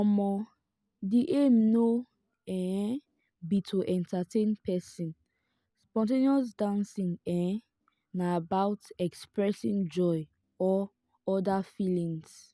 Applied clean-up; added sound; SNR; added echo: none; none; none; none.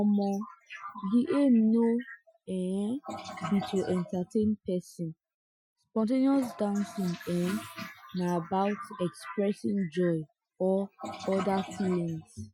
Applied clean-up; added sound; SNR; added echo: classical method Wiener filter.